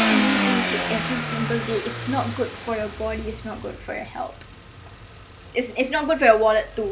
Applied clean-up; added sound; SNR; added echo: none; Car; 3 dB; none.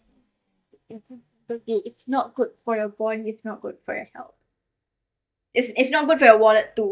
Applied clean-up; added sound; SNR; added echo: neural mask model DeepFilterNet 3.